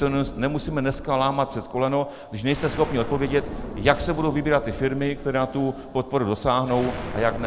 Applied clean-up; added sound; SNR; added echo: none; Explosion; 11 dB; none.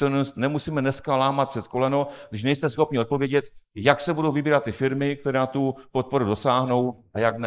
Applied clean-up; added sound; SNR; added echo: neural mask model Resemble Enhance denoiser.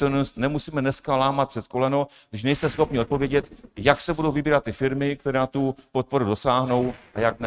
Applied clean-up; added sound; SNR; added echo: neural mask model RNNoise.